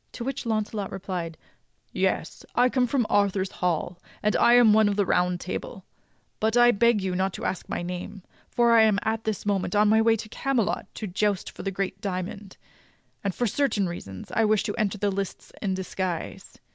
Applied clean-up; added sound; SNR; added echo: none; none; none; none.